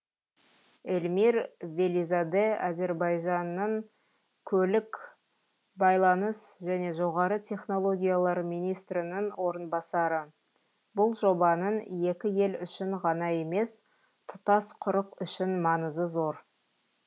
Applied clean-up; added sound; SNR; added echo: none; none; none; none.